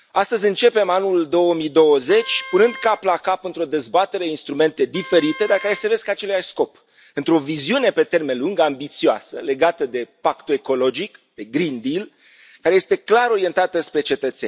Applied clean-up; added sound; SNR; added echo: none; Wind instrument, woodwind instrument; 18 dB; none.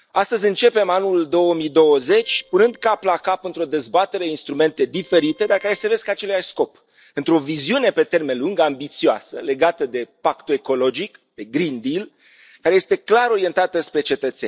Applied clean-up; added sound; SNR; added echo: neural separator model SepFormer DNS4.